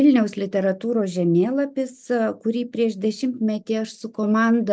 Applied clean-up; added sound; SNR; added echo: none; none; none; none.